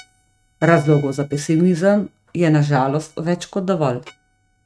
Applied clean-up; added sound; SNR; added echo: neural mask model RNNoise.